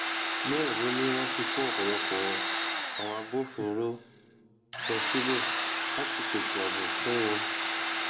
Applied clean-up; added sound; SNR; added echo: none; Domestic sounds, home sounds; -2 dB; reverberation time 1.0 s.